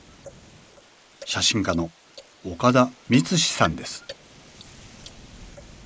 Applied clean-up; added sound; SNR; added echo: neural mask model Resemble Enhance denoiser.